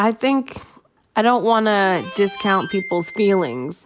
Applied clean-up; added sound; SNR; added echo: none; Harmonica; 15 dB; none.